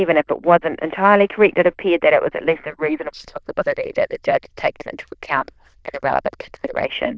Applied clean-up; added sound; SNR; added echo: neural diffusion model UNIVERSE++.